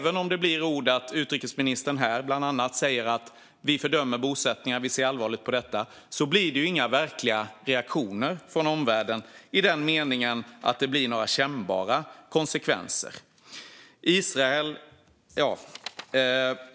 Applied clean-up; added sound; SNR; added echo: none; none; none; none.